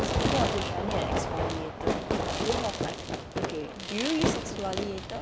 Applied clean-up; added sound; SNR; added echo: none; Fireworks; -4 dB; none.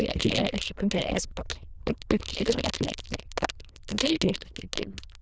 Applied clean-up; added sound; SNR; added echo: neural diffusion model UNIVERSE++.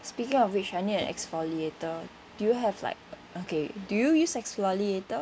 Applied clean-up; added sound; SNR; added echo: none; none; none; none.